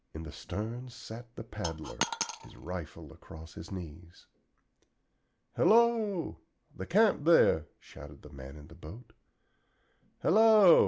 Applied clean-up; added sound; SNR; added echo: none; Coin (dropping); 6 dB; none.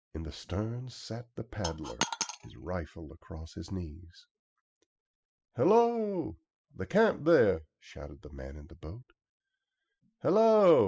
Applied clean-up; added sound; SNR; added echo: classical method spectral subtraction.